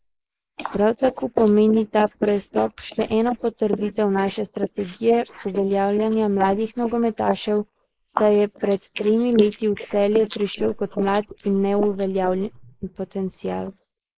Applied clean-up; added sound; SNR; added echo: neural mask model Resemble Enhance denoiser.